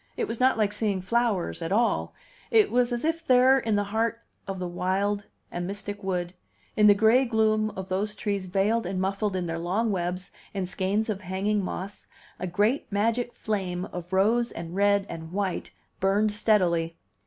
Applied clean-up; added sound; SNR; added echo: none; none; none; none.